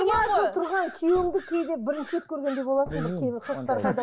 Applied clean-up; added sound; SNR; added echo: none; Thump, thud + Bird vocalization, bird call, bird song; 17 dB; none.